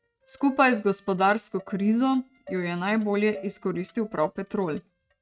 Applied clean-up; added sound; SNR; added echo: neural mask model RNNoise.